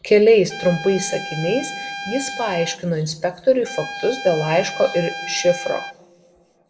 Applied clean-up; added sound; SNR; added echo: none; Trumpet; 11 dB; reverberation time 1.1 s.